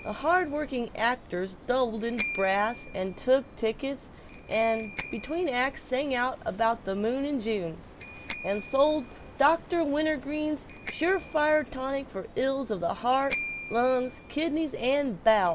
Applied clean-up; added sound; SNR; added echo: none; Bicycle bell; 7 dB; none.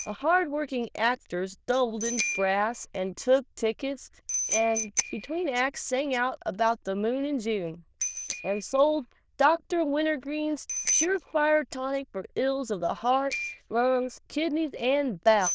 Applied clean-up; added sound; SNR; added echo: neural diffusion model UNIVERSE++.